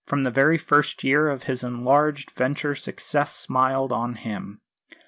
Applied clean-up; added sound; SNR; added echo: none; none; none; none.